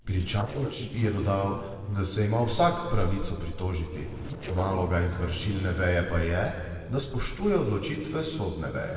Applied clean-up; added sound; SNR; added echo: neural separator model SepFormer DNS4.